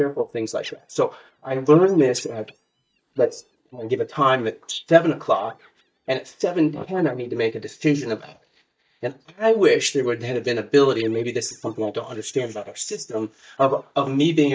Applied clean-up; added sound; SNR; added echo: neural mask model DeepFilterNet 3.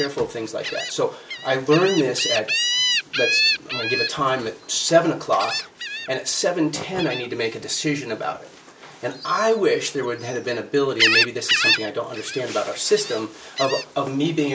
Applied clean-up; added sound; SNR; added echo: none; Gull, seagull; 3 dB; none.